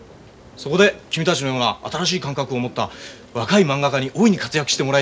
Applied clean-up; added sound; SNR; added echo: none; none; none; none.